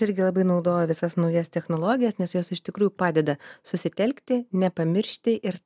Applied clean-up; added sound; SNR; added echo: none; none; none; none.